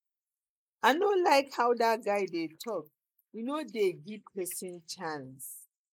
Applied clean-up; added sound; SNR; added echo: neural mask model Resemble Enhance denoiser.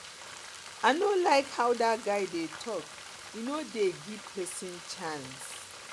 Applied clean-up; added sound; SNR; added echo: none; Frying (food); 13 dB; none.